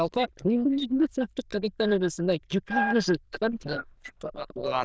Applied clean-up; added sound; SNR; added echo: neural diffusion model UNIVERSE++.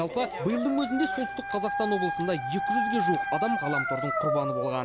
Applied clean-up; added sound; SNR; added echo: none; Dog; 0 dB; none.